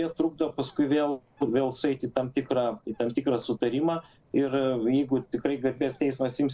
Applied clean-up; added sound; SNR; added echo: neural separator model SepFormer DNS4.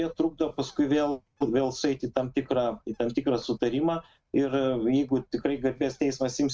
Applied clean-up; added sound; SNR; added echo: neural mask model RNNoise.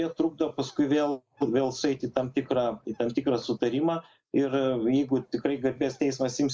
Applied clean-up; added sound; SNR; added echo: neural mask model Resemble Enhance denoiser.